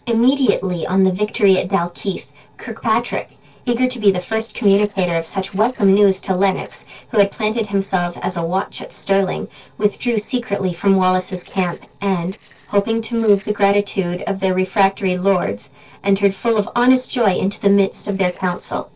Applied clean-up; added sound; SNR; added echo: neural separator model SepFormer DNS4.